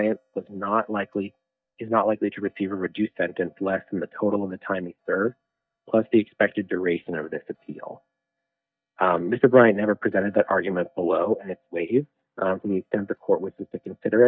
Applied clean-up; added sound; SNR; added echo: neural mask model DeepFilterNet 3.